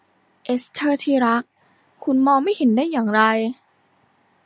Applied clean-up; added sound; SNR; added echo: none; none; none; none.